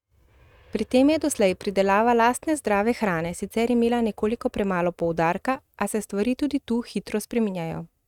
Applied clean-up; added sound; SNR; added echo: neural mask model RNNoise.